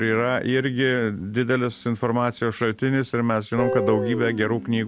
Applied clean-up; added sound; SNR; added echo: none; Guitar; 10 dB; none.